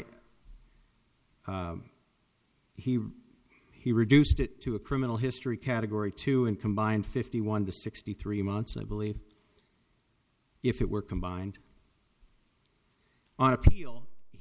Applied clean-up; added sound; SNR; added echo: none; none; none; none.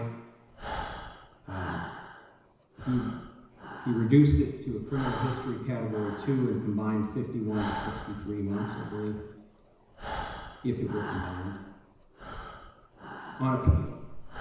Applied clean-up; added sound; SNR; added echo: none; Breathing; 11 dB; reverberation time 1.0 s.